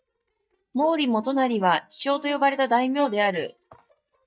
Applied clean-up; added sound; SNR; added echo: neural mask model DeepFilterNet 3.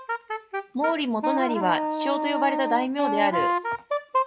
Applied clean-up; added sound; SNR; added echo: none; Wind instrument, woodwind instrument; 0 dB; none.